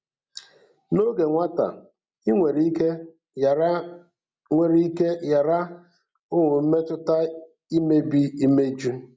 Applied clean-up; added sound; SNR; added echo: none; none; none; none.